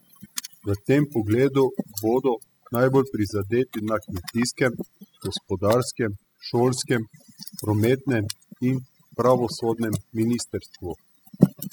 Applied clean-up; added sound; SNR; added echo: classical method spectral subtraction.